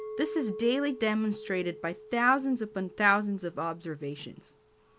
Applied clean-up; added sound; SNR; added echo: none; Chink, clink; 14 dB; none.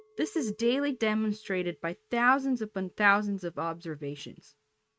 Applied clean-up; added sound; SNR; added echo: neural mask model RNNoise.